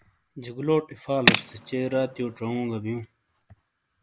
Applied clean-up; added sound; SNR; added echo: none; Tools; -3 dB; none.